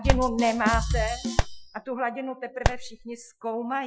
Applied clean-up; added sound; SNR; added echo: classical method Wiener filter.